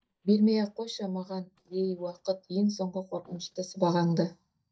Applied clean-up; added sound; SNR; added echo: neural mask model DeepFilterNet 3.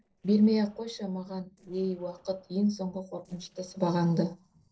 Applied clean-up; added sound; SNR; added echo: neural separator model SepFormer DNS4.